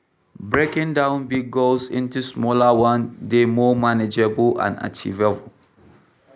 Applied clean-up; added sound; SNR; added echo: none; none; none; none.